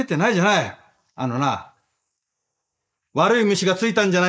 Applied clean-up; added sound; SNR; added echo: neural mask model Resemble Enhance denoiser.